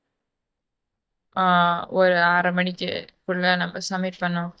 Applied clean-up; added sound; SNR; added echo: neural mask model DeepFilterNet 3.